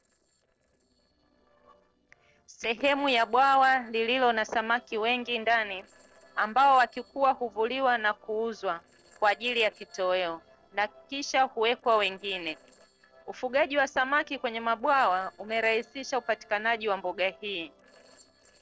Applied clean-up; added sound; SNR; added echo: neural separator model SepFormer DNS4.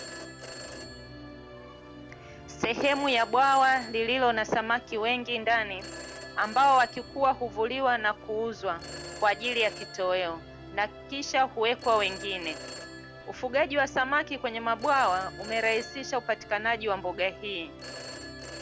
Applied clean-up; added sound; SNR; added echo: none; Telephone + Musical instrument; 14 dB; none.